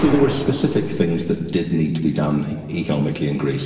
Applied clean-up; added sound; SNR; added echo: none; Explosion; 10 dB; reverberation time 1.9 s.